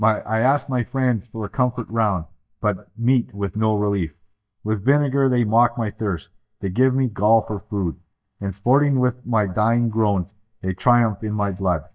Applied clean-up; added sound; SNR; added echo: neural mask model DeepFilterNet 3.